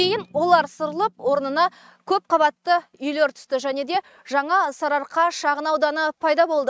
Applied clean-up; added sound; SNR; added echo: neural mask model RNNoise.